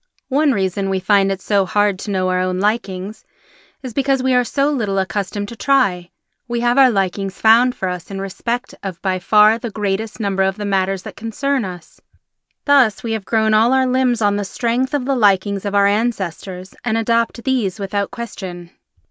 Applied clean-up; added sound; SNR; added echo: none; none; none; none.